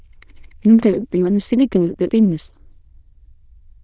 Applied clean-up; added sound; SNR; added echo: neural diffusion model UNIVERSE++.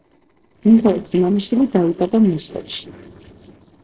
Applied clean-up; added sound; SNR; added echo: neural separator model SepFormer DNS4.